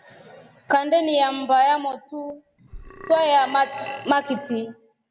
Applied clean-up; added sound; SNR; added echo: none; Burping, eructation; 18 dB; none.